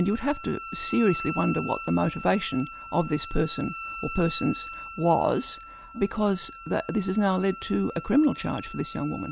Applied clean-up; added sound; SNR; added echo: none; Wind instrument, woodwind instrument; 12 dB; none.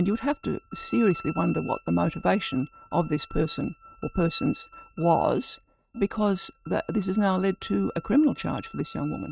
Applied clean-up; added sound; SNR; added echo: neural mask model RNNoise.